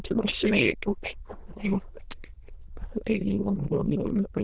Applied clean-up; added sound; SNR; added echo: neural diffusion model UNIVERSE++.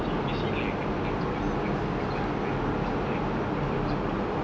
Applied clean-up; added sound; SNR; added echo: none; Bowed string instrument; 19 dB; none.